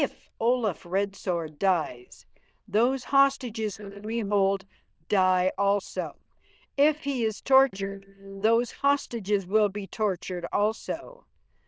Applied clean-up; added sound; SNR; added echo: neural diffusion model UNIVERSE++.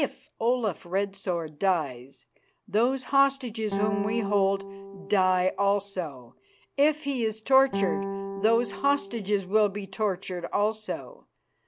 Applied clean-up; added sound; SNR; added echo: none; Guitar; 9 dB; none.